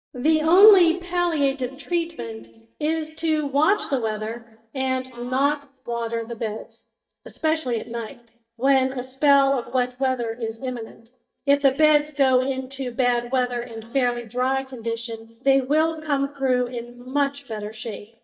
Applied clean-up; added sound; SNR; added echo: neural mask model DeepFilterNet 3.